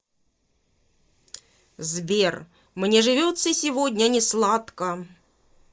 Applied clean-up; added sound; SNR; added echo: neural mask model Resemble Enhance denoiser.